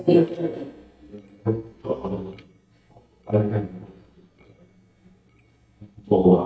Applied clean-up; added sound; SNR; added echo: neural mask model DeepFilterNet 3.